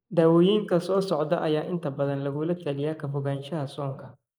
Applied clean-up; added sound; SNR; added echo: neural mask model Resemble Enhance denoiser.